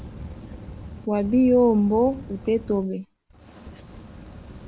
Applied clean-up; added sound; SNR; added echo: none; Fire; 16 dB; none.